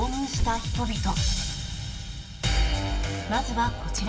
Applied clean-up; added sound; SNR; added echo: none; Motor vehicle (road); 13 dB; reverberation time 1.8 s.